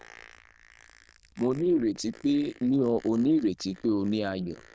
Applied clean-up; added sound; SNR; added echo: neural diffusion model UNIVERSE++.